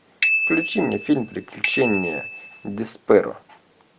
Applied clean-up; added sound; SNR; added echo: none; Bicycle bell; -3 dB; none.